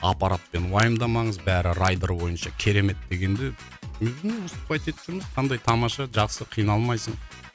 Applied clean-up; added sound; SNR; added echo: none; none; none; none.